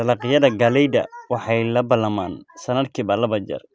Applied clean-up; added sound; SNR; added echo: none; none; none; none.